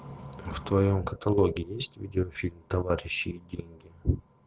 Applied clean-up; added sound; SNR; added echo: none; none; none; none.